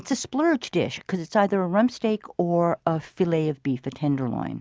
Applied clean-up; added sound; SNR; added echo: none; none; none; none.